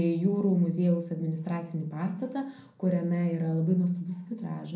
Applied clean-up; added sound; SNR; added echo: none; none; none; reverberation time 0.5 s.